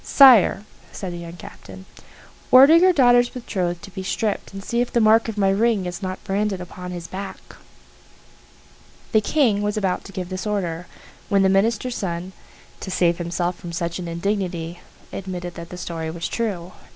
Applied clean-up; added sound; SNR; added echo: none; none; none; none.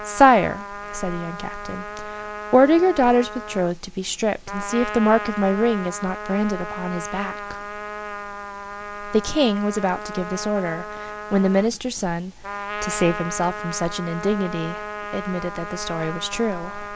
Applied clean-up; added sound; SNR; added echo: none; Trumpet; 10 dB; none.